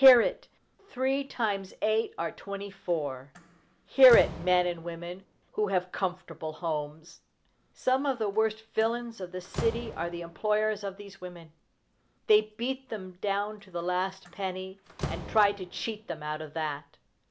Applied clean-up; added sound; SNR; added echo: none; Slam; 16 dB; none.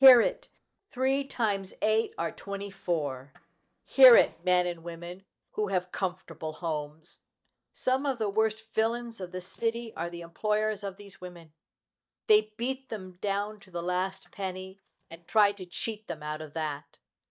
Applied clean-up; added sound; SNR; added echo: neural mask model DeepFilterNet 3.